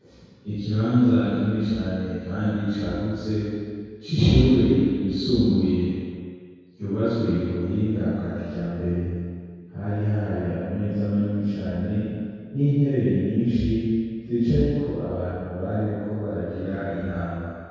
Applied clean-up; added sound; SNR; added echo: none; none; none; reverberation time 2.0 s.